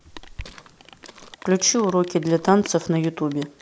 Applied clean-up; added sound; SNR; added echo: none; Rain + Walk, footsteps; 19 dB; none.